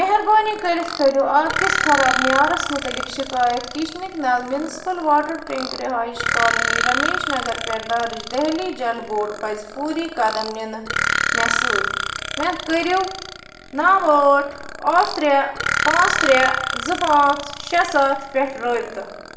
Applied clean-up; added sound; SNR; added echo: none; Burping, eructation; 5 dB; reverberation time 0.9 s.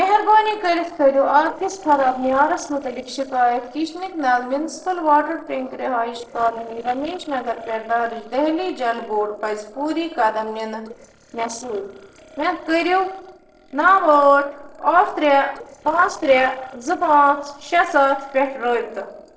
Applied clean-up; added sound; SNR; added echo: neural separator model SepFormer DNS4.